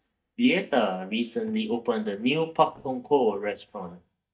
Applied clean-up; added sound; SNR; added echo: neural mask model DeepFilterNet 3.